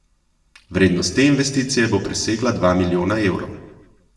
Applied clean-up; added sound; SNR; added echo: none; none; none; reverberation time 0.9 s.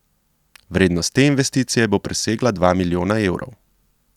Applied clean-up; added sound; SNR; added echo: none; none; none; none.